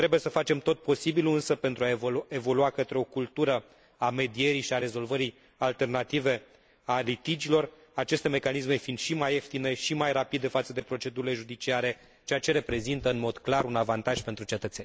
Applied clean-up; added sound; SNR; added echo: none; none; none; none.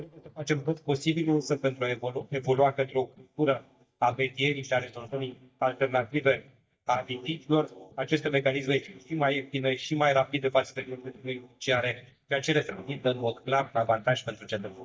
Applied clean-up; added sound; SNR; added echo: neural mask model DeepFilterNet 3.